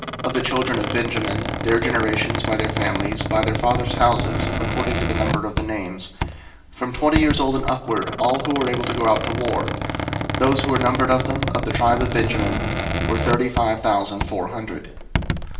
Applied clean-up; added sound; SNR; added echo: none; Squeak; 2 dB; reverberation time 0.7 s.